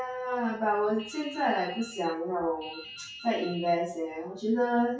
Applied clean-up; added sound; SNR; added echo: classical method WPE with log-MMSE.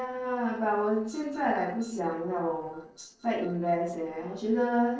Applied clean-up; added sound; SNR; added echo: neural separator model SepFormer DNS4.